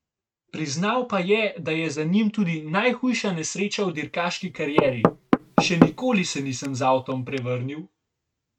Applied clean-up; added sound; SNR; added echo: neural mask model RNNoise.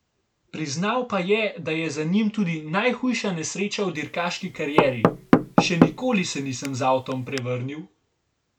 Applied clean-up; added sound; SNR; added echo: none; Knock / Wood; -2 dB; none.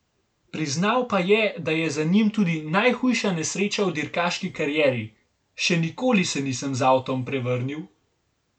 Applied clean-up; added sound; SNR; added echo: none; none; none; none.